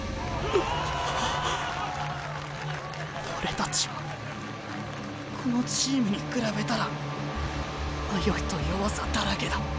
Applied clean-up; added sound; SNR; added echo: none; none; none; none.